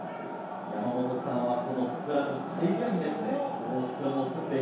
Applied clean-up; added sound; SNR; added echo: none; none; none; reverberation time 0.8 s.